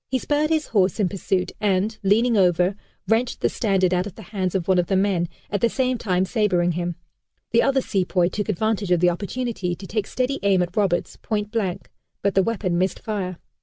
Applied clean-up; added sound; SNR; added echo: none; none; none; none.